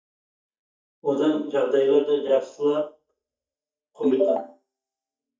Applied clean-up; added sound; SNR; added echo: neural mask model DeepFilterNet 3.